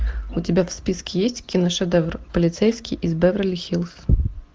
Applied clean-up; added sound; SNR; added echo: none; none; none; none.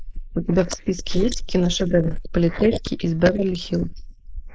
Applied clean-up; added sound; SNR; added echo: neural mask model Resemble Enhance denoiser.